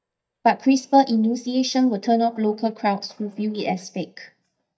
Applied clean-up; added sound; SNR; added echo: neural mask model DeepFilterNet 3.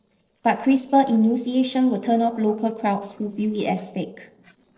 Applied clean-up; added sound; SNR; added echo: neural separator model SepFormer DNS4.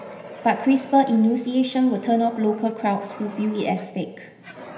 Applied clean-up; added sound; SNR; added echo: none; Fire; 19 dB; reverberation time 0.9 s.